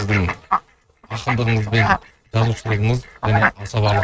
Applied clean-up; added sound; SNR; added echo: neural mask model RNNoise.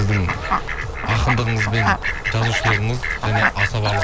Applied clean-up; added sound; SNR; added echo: none; Fowl; 0 dB; none.